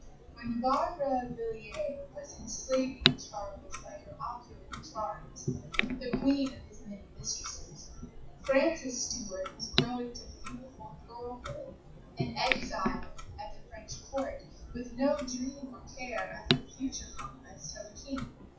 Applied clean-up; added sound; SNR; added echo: classical method WPE with log-MMSE.